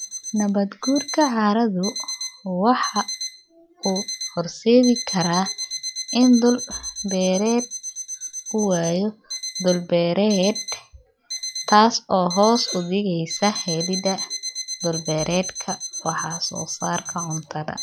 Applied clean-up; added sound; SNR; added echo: classical method log-MMSE.